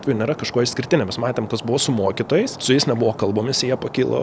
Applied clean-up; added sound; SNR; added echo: none; Stream; 17 dB; none.